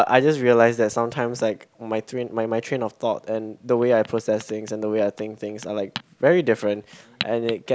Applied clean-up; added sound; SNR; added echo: none; none; none; none.